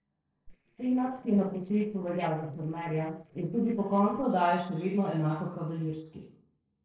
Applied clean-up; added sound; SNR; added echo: neural separator model SepFormer DNS4.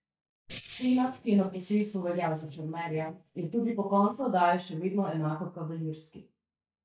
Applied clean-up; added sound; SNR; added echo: neural mask model DeepFilterNet 3.